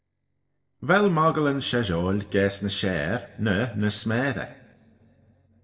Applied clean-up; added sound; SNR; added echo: neural separator model SepFormer DNS4.